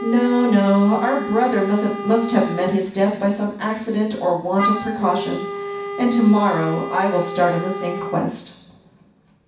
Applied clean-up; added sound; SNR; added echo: none; Wind instrument, woodwind instrument; 10 dB; reverberation time 0.6 s.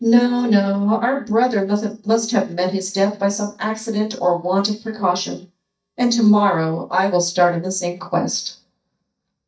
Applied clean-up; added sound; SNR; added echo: neural mask model DeepFilterNet 3.